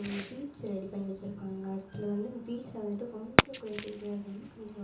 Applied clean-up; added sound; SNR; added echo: none; Fireworks; -2 dB; reverberation time 0.8 s.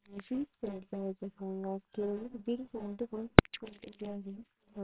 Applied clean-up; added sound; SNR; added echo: neural separator model SepFormer WHAMR!.